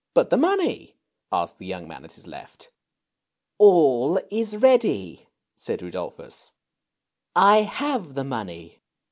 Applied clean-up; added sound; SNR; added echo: none; none; none; none.